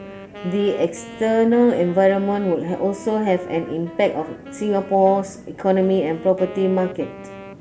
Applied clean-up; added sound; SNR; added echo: none; Wind instrument, woodwind instrument; 18 dB; none.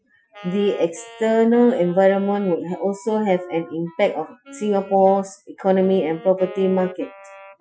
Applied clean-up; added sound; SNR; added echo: classical method Wiener filter.